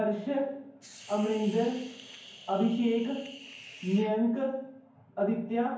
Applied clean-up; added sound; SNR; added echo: none; Hiss; 18 dB; reverberation time 0.9 s.